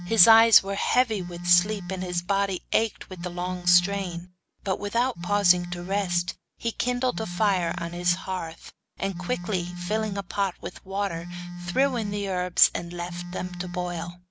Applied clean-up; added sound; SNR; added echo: none; Telephone; 10 dB; none.